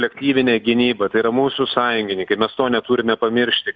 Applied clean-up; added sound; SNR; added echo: none; none; none; none.